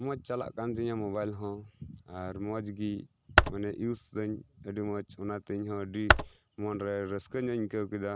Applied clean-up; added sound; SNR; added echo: none; Computer keyboard; -5 dB; none.